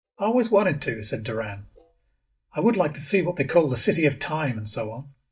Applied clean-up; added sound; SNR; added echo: neural mask model DeepFilterNet 3.